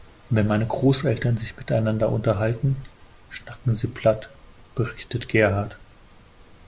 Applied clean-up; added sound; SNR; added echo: none; none; none; none.